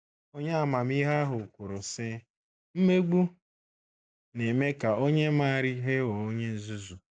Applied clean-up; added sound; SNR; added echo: none; none; none; none.